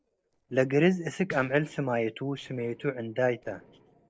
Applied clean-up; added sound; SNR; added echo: neural separator model SepFormer DNS4.